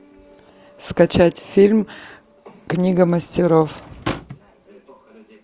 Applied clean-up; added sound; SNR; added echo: none; Drawer open or close / Wood; 13 dB; none.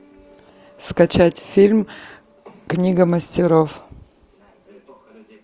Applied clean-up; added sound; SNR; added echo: none; none; none; none.